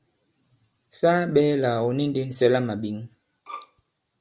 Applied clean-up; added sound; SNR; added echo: none; Bowed string instrument; 18 dB; none.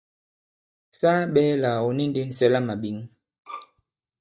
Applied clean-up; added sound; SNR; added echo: neural mask model DeepFilterNet 3.